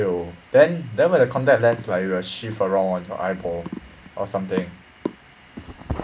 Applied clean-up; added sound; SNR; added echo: none; none; none; none.